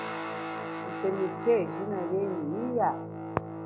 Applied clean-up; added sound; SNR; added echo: none; Guitar; 5 dB; none.